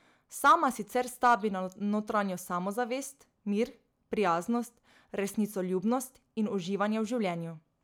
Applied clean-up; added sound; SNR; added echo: none; none; none; none.